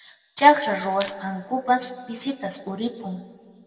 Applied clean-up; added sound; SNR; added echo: none; Crushing; 14 dB; reverberation time 1.7 s.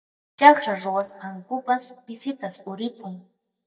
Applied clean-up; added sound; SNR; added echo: neural mask model DeepFilterNet 3.